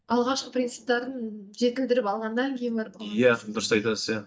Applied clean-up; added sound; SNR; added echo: neural mask model DeepFilterNet 3.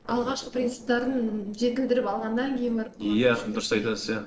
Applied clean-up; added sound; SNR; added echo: neural separator model SepFormer DNS4.